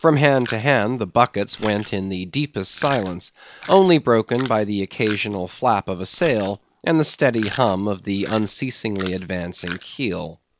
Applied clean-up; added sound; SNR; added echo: none; Chewing, mastication; 16 dB; none.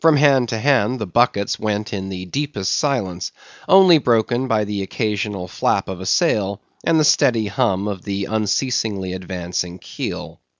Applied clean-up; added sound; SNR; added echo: none; none; none; none.